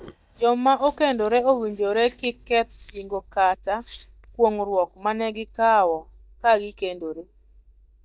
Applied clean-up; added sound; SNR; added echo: neural mask model DeepFilterNet 3.